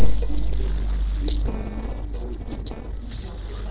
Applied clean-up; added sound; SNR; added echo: neural separator model SepFormer DNS4.